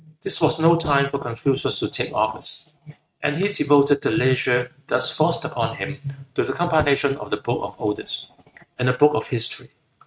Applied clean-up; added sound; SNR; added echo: neural mask model RNNoise.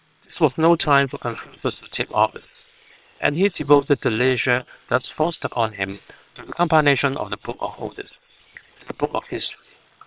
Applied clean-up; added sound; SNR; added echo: neural separator model SepFormer WHAM!.